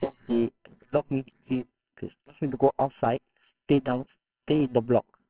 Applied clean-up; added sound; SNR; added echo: neural separator model SepFormer WHAMR!.